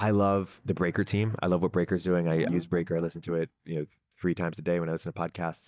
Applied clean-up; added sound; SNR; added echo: neural mask model DeepFilterNet 3.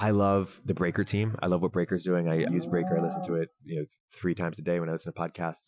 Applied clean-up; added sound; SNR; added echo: classical method Wiener filter.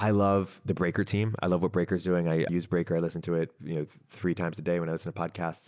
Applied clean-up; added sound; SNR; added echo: none; none; none; none.